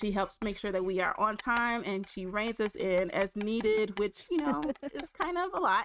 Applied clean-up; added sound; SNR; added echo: neural mask model RNNoise.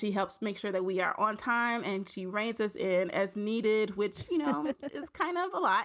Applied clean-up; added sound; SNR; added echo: none; none; none; none.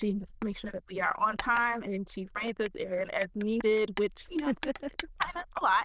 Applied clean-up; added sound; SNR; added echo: neural diffusion model UNIVERSE++.